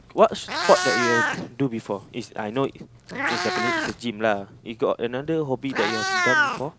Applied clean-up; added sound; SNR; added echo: none; Meow; 2 dB; none.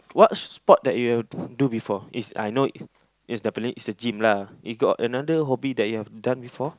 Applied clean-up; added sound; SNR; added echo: none; none; none; none.